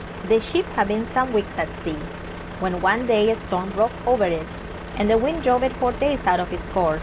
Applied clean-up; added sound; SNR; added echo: none; Truck; 10 dB; none.